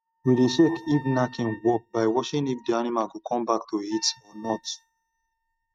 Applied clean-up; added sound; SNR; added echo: neural mask model RNNoise.